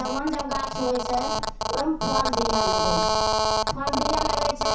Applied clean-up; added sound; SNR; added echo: none; Telephone; -4 dB; reverberation time 0.6 s.